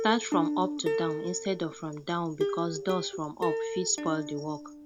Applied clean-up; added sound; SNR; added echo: none; Plucked string instrument; 2 dB; none.